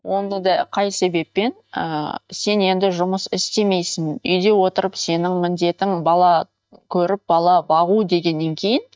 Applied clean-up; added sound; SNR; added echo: neural mask model DeepFilterNet 3.